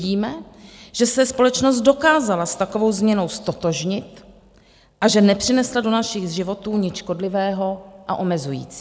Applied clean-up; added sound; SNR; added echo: none; none; none; none.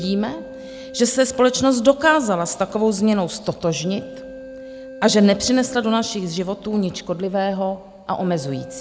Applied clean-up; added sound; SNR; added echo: none; Keyboard (musical); 18 dB; none.